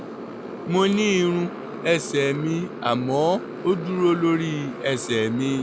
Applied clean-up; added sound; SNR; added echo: none; Motorcycle; 11 dB; none.